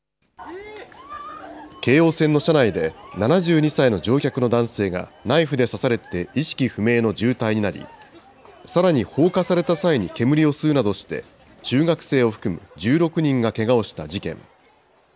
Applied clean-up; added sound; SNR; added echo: none; none; none; none.